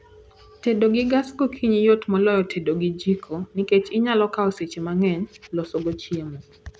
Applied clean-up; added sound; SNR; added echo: none; none; none; none.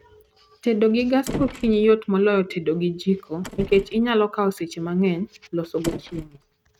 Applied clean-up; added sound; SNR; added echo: neural mask model RNNoise.